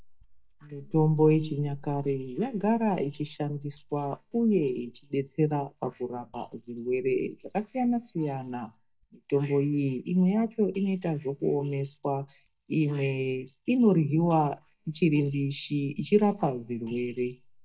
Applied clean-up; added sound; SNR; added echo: neural mask model DeepFilterNet 3.